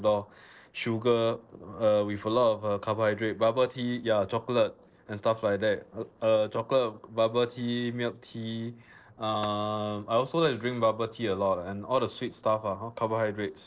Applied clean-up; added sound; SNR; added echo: neural separator model SepFormer DNS4.